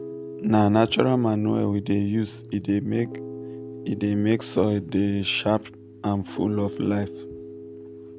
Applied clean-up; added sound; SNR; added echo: none; Piano; 14 dB; none.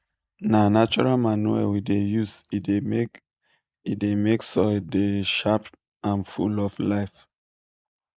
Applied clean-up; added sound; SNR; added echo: neural mask model Resemble Enhance denoiser.